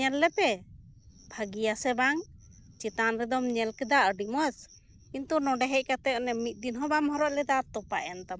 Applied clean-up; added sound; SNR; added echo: none; none; none; none.